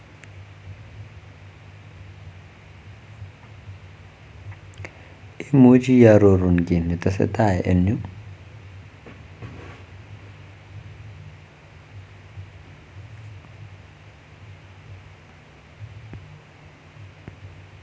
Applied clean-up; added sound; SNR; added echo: none; none; none; none.